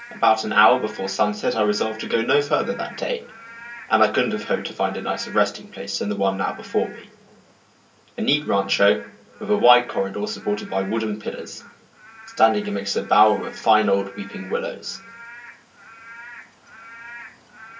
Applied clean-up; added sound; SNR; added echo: none; Rain / Frog; 20 dB; reverberation time 0.2 s.